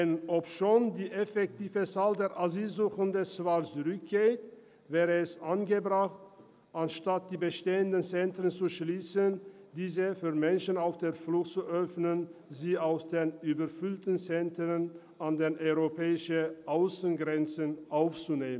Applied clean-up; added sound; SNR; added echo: none; none; none; none.